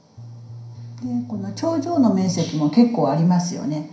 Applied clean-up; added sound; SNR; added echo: none; Bass guitar; 16 dB; reverberation time 0.5 s.